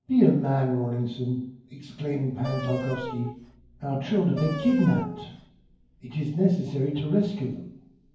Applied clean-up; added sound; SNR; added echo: none; Wind instrument, woodwind instrument; 12 dB; reverberation time 0.9 s.